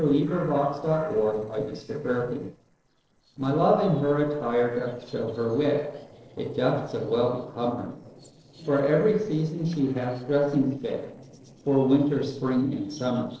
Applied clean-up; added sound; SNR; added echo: neural separator model SepFormer DNS4.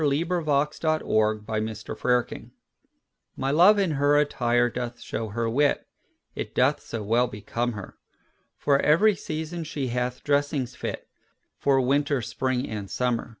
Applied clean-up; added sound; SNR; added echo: none; none; none; none.